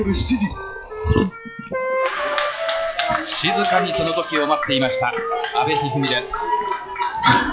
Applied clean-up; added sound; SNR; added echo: classical method log-MMSE.